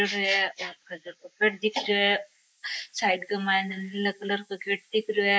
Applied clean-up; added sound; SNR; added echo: neural mask model Resemble Enhance denoiser.